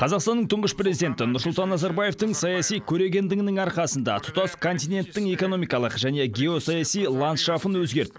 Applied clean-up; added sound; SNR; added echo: none; none; none; none.